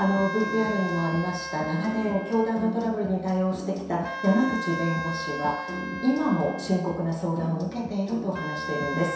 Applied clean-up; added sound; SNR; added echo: none; Wind instrument, woodwind instrument; 9 dB; reverberation time 0.7 s.